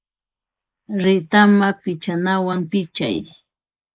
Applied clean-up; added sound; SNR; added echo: neural mask model Resemble Enhance denoiser.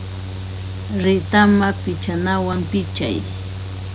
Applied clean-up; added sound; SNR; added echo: none; Mechanical fan; 7 dB; none.